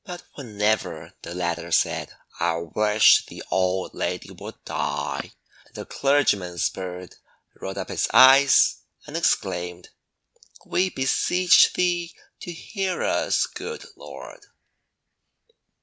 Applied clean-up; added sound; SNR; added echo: none; none; none; none.